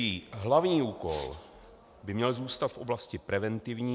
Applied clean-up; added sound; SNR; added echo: none; none; none; none.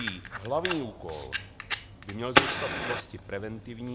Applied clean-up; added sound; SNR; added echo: none; Fire; -4 dB; none.